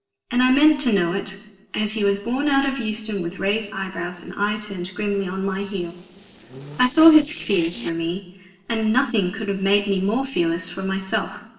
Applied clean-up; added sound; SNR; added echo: neural separator model SepFormer DNS4.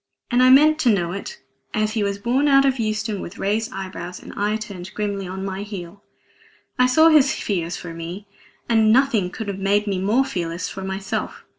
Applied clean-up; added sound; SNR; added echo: none; none; none; none.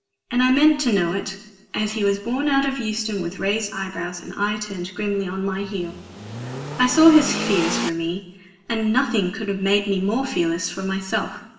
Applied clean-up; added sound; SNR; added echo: none; Accelerating, revving, vroom / Car; 7 dB; reverberation time 1.0 s.